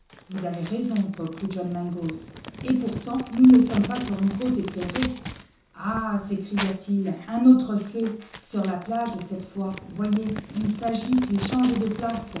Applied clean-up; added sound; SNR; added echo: none; Crumpling, crinkling; 14 dB; reverberation time 0.6 s.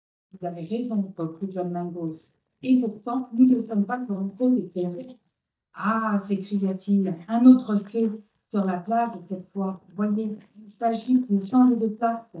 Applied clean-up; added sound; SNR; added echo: neural mask model DeepFilterNet 3.